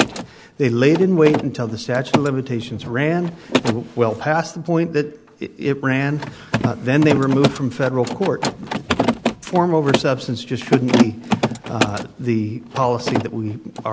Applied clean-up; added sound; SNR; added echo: none; Mechanisms; 4 dB; none.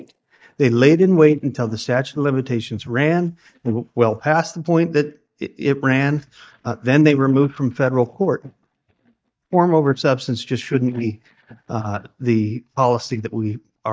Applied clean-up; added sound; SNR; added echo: neural mask model DeepFilterNet 3.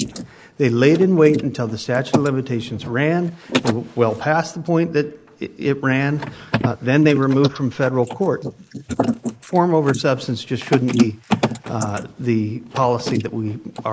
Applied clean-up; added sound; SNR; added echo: neural mask model Resemble Enhance denoiser.